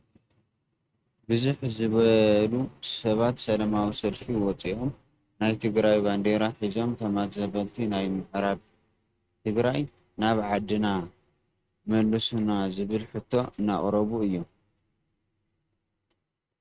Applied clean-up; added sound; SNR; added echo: neural mask model RNNoise.